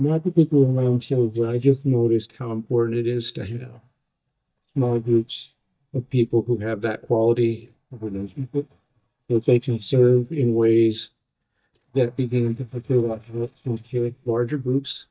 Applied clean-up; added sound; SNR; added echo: neural mask model DeepFilterNet 3.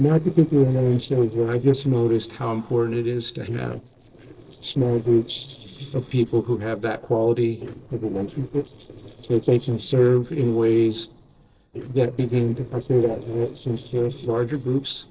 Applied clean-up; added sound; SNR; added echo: neural separator model SepFormer DNS4.